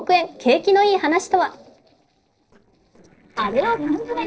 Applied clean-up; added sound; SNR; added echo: neural separator model SepFormer DNS4.